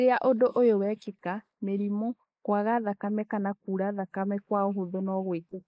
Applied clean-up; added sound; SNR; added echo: neural mask model Resemble Enhance denoiser.